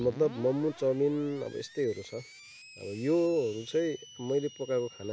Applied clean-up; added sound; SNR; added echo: none; Screech; 19 dB; none.